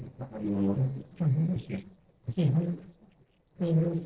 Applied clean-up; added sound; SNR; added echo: neural separator model SepFormer DNS4.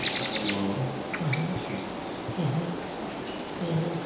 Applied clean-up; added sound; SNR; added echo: none; Bird; 1 dB; reverberation time 1.0 s.